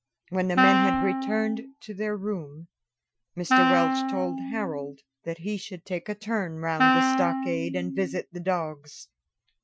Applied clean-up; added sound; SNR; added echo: classical method Wiener filter.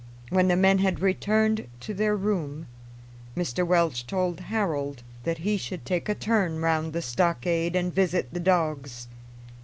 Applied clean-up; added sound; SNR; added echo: none; none; none; none.